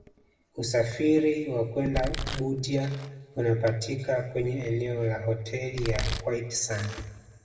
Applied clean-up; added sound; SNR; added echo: none; Domestic sounds, home sounds; 10 dB; reverberation time 1.2 s.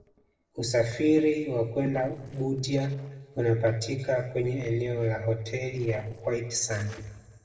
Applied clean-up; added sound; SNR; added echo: neural separator model SepFormer DNS4.